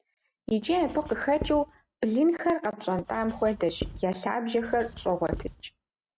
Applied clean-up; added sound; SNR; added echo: none; Writing; 13 dB; none.